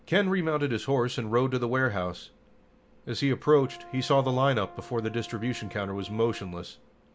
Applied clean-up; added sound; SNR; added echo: none; Brass instrument; 20 dB; none.